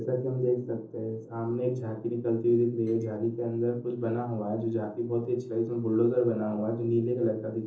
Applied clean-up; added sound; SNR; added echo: neural separator model SepFormer DNS4.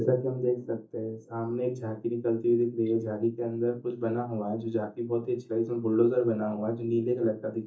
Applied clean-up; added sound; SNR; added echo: neural mask model DeepFilterNet 3.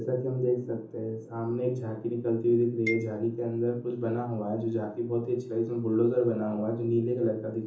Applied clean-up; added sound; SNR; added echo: none; Marimba, xylophone; 13 dB; reverberation time 0.7 s.